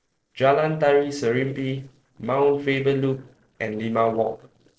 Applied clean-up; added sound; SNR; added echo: neural separator model SepFormer DNS4.